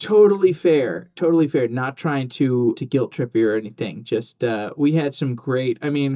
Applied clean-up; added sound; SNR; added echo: neural mask model DeepFilterNet 3.